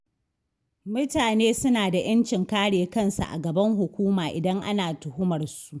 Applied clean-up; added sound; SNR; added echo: none; none; none; none.